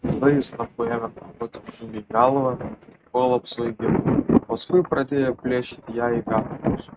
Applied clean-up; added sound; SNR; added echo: neural mask model RNNoise.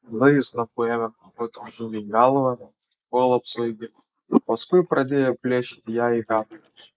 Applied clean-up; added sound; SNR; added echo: neural mask model Resemble Enhance denoiser.